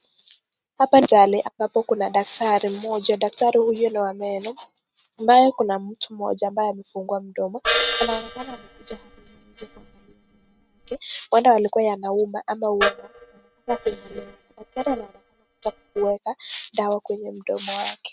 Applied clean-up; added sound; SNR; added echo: neural mask model RNNoise.